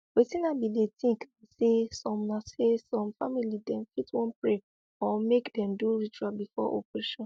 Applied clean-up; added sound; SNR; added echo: none; none; none; none.